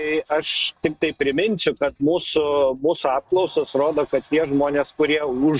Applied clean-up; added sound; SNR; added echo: neural mask model RNNoise.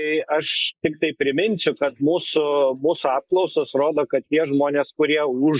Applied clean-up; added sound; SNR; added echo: neural mask model Resemble Enhance denoiser.